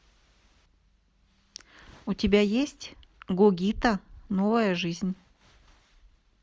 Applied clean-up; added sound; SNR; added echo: none; none; none; none.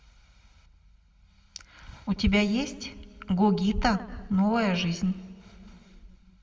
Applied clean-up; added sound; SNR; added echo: none; none; none; reverberation time 1.1 s.